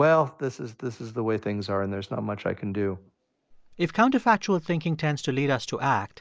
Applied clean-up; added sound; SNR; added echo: none; none; none; none.